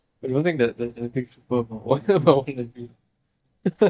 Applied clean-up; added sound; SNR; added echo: neural mask model DeepFilterNet 3.